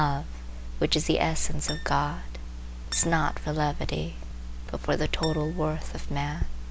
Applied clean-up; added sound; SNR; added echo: none; Acoustic guitar; 13 dB; none.